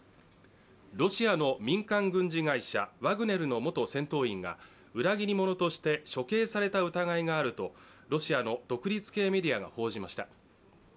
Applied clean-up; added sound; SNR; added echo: none; none; none; none.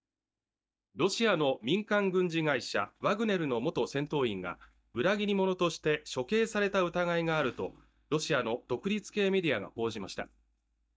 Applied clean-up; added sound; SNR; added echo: neural mask model DeepFilterNet 3.